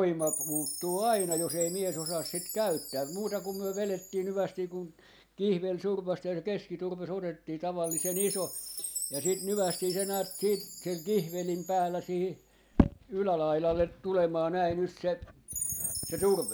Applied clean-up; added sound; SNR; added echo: none; Chime; 9 dB; none.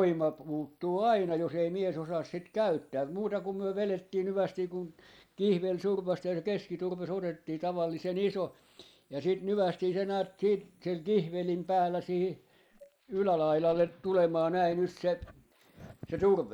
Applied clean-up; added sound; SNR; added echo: neural mask model Resemble Enhance denoiser.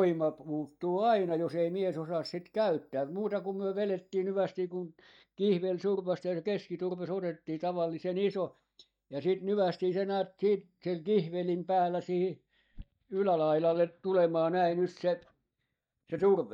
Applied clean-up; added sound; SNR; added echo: neural mask model DeepFilterNet 3.